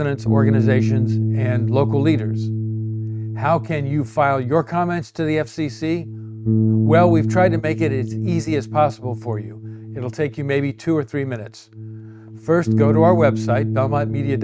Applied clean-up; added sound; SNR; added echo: neural mask model RNNoise.